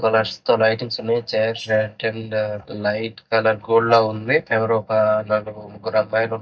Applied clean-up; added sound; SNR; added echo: neural mask model DeepFilterNet 3.